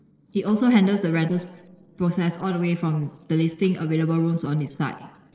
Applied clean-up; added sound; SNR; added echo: neural separator model SepFormer DNS4.